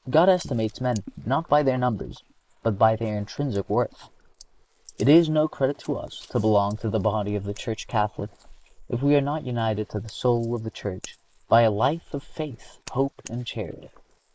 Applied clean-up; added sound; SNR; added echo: neural mask model Resemble Enhance denoiser.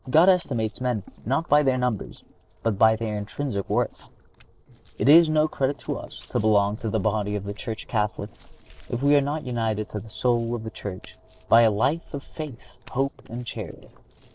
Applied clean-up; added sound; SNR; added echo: neural separator model SepFormer DNS4.